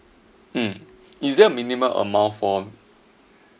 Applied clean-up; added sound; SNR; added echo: none; none; none; none.